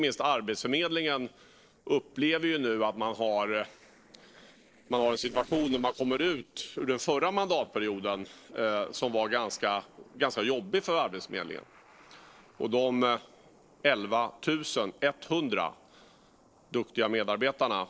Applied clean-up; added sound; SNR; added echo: neural separator model SepFormer DNS4.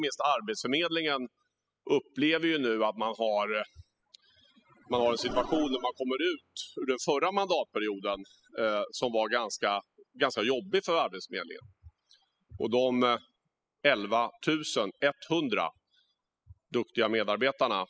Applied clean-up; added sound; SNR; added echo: classical method spectral subtraction.